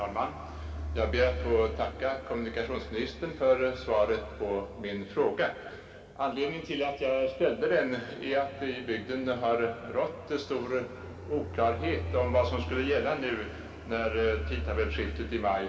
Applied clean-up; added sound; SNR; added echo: none; Fixed-wing aircraft, airplane; 10 dB; reverberation time 2.2 s.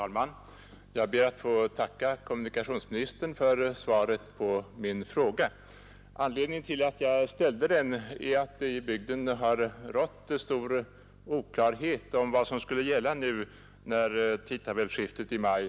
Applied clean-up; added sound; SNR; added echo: none; none; none; none.